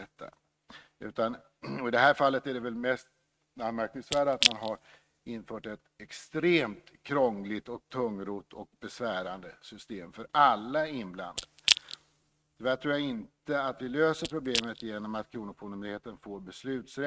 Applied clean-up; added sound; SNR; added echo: neural mask model RNNoise.